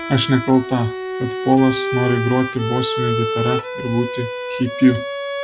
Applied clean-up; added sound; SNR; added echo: none; Bowed string instrument; 5 dB; none.